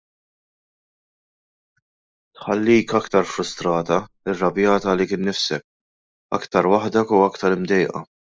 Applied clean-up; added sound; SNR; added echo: neural mask model Resemble Enhance denoiser.